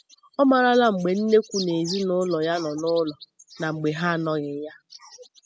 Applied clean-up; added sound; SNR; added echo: classical method spectral subtraction.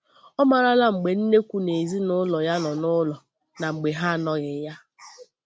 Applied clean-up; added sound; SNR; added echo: none; none; none; none.